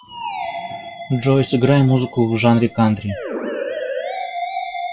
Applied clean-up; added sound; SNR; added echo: classical method WPE with log-MMSE.